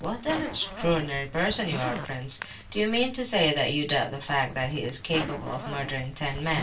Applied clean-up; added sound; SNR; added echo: none; Zipper (clothing); 11 dB; reverberation time 0.2 s.